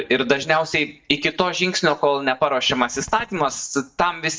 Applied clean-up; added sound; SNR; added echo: neural mask model DeepFilterNet 3.